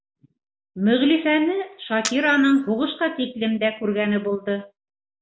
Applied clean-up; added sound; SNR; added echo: none; Camera; 14 dB; none.